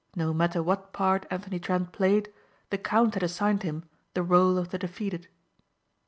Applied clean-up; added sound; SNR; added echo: none; none; none; none.